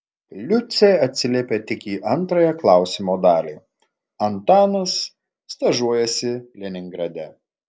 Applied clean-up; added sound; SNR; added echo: none; none; none; none.